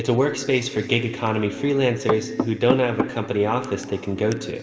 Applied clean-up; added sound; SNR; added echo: none; Knock / Wood; 9 dB; reverberation time 1.7 s.